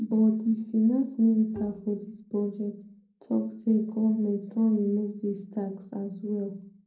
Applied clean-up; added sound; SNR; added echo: neural separator model SepFormer DNS4.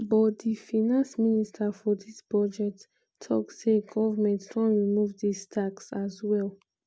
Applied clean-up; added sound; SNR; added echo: none; none; none; none.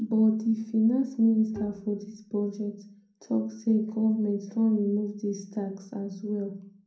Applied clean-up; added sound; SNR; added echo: none; Bowed string instrument; 18 dB; reverberation time 0.5 s.